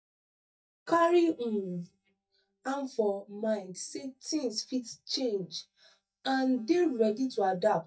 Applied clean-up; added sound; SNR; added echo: neural mask model DeepFilterNet 3.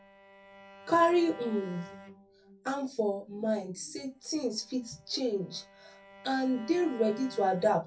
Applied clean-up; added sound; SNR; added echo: none; Bowed string instrument; 19 dB; reverberation time 0.3 s.